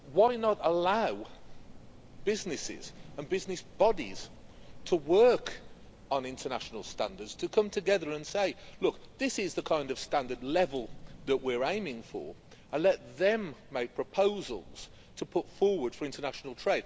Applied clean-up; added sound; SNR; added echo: none; Rain; 16 dB; none.